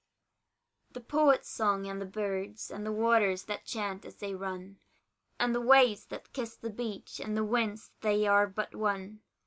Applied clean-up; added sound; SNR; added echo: none; none; none; none.